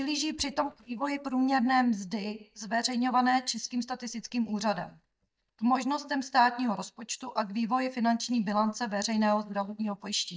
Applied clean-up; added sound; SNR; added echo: neural mask model DeepFilterNet 3.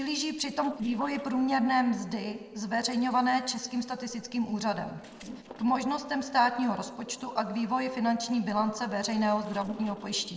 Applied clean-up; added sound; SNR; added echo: neural separator model SepFormer DNS4.